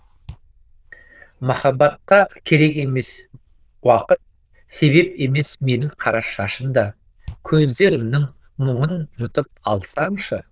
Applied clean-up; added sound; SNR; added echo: neural diffusion model UNIVERSE++.